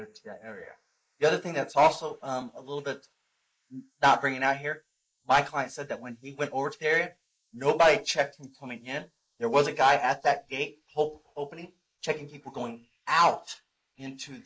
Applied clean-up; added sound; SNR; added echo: neural mask model Resemble Enhance denoiser.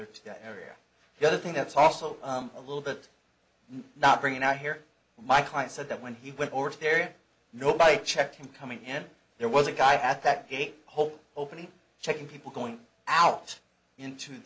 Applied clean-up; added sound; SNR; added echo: none; none; none; none.